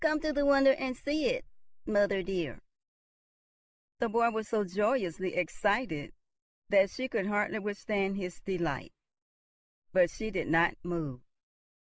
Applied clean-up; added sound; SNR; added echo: neural mask model Resemble Enhance denoiser.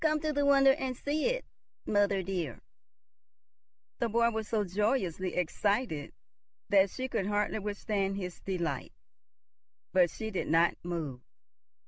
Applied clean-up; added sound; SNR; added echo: none; none; none; none.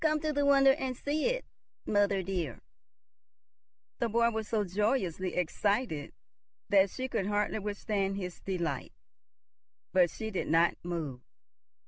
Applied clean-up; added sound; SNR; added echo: none; Bass drum; 12 dB; none.